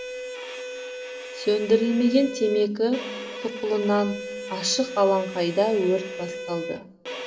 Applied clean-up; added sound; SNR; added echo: none; Bowed string instrument; 10 dB; reverberation time 1.4 s.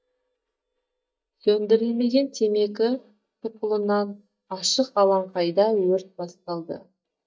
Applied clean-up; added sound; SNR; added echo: neural mask model DeepFilterNet 3.